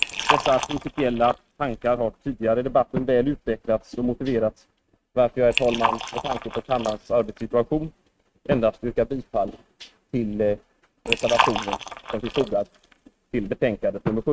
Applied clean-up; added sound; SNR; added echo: neural mask model RNNoise.